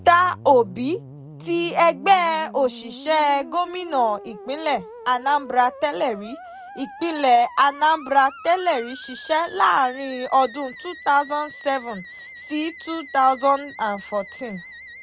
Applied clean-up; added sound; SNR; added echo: none; Musical instrument; 18 dB; none.